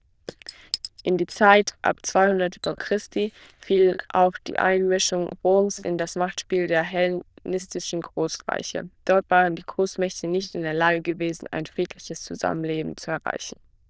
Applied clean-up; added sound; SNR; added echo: neural diffusion model UNIVERSE++.